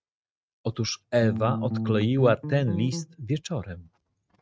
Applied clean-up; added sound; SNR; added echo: neural mask model RNNoise.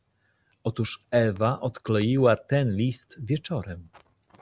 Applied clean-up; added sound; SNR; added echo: none; none; none; none.